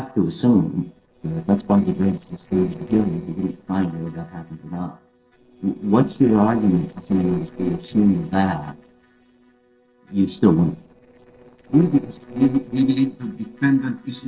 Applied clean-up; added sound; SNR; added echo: neural separator model SepFormer DNS4.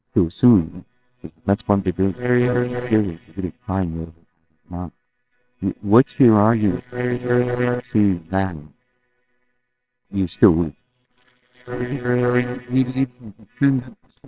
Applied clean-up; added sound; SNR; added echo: neural separator model SepFormer WHAMR!.